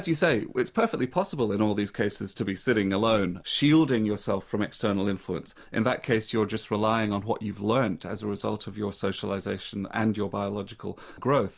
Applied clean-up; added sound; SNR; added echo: none; none; none; none.